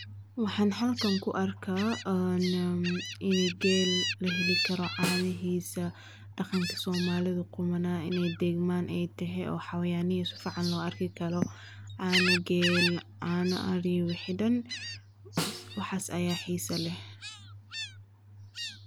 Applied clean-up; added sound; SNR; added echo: none; Snare drum + Gull, seagull; 7 dB; none.